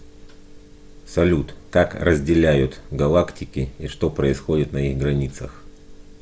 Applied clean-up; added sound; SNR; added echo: none; none; none; none.